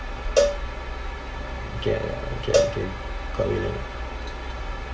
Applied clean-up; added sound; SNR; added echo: none; Cowbell; 0 dB; reverberation time 0.1 s.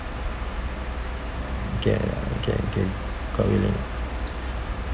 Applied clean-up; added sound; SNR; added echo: none; none; none; none.